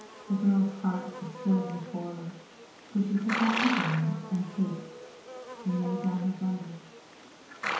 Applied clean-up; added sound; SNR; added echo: none; Livestock, farm animals, working animals; 7 dB; reverberation time 1.0 s.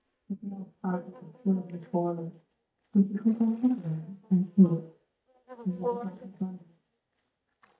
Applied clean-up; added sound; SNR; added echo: neural mask model DeepFilterNet 3.